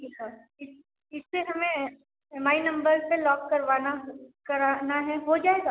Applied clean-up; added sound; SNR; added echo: none; none; none; none.